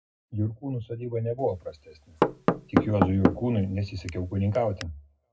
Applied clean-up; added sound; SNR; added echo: none; Knock / Wood; 0 dB; reverberation time 0.3 s.